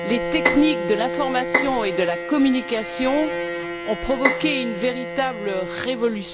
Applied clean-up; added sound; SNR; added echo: none; Bowed string instrument + Bowed string instrument; 3 dB; none.